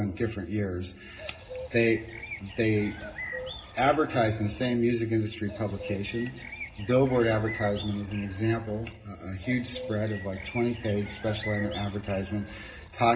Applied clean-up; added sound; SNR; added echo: none; Bird; 12 dB; reverberation time 0.2 s.